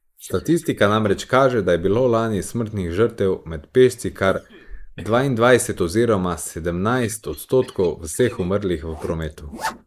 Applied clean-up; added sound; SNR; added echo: neural mask model Resemble Enhance denoiser.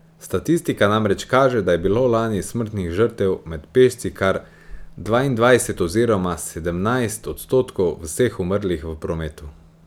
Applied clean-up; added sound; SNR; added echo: none; none; none; none.